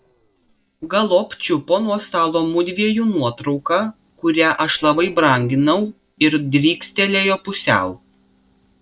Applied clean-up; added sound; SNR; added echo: neural separator model SepFormer DNS4.